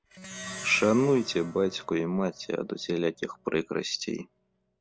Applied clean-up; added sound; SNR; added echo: none; Plucked string instrument; 17 dB; none.